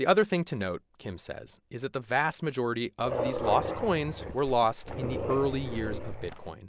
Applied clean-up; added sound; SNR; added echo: none; Dog; 5 dB; none.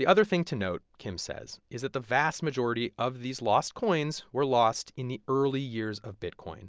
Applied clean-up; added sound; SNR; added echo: none; none; none; none.